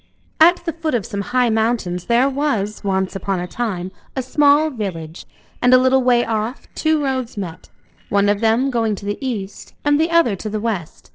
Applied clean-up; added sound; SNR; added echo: neural separator model SepFormer DNS4.